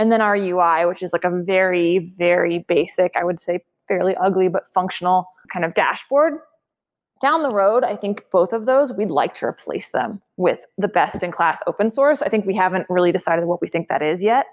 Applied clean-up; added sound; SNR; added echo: none; none; none; none.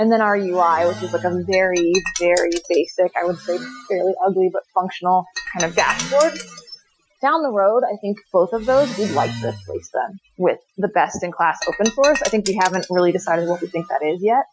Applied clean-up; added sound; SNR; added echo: classical method Wiener filter.